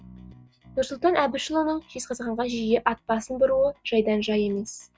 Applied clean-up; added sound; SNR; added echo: neural mask model RNNoise.